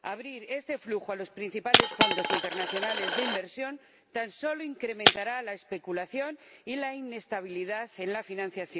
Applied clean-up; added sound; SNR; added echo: none; Shatter + Coin (dropping); -4 dB; none.